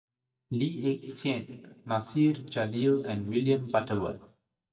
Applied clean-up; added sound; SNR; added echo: neural mask model DeepFilterNet 3.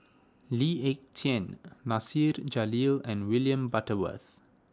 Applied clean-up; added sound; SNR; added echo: none; none; none; none.